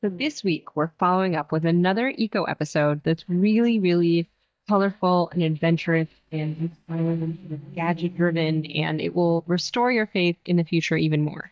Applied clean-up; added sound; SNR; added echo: neural mask model DeepFilterNet 3.